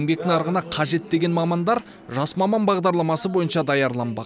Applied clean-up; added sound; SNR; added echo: none; none; none; none.